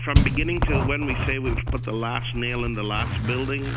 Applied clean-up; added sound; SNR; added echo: none; Zipper (clothing) + Bass drum; -3 dB; none.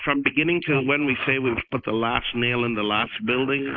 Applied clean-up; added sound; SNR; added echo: neural mask model Resemble Enhance denoiser.